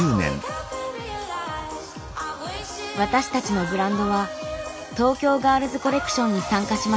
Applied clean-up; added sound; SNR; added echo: none; none; none; none.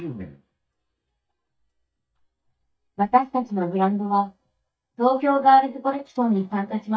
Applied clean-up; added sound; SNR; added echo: neural mask model DeepFilterNet 3.